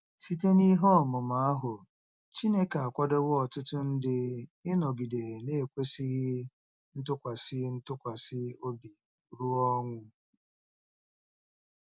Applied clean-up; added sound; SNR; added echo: none; none; none; none.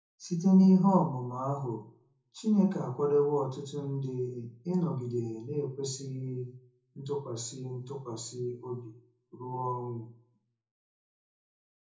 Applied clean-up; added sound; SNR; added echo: none; none; none; reverberation time 0.5 s.